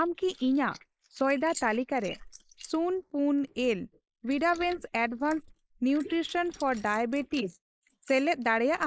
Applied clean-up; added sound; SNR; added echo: neural mask model Resemble Enhance denoiser.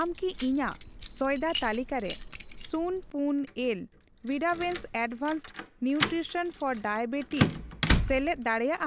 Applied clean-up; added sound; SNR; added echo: none; Keys jangling; 3 dB; none.